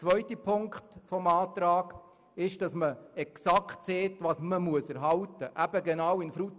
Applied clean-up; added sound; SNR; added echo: none; none; none; none.